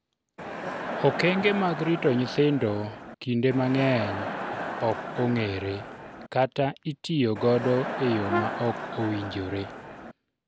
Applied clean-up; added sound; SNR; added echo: none; Crowd + Brass instrument; 7 dB; none.